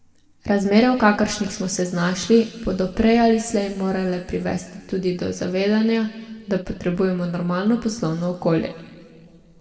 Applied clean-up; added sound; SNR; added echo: none; none; none; reverberation time 1.8 s.